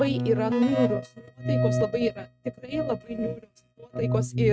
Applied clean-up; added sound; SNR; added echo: neural mask model RNNoise.